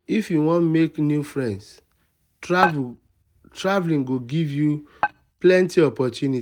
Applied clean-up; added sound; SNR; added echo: neural mask model DeepFilterNet 3.